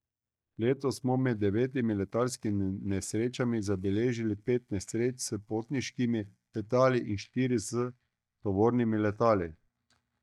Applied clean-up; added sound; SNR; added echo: neural mask model DeepFilterNet 3.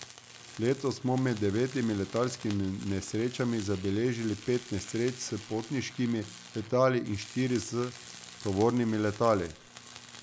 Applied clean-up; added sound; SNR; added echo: none; Tools; 13 dB; none.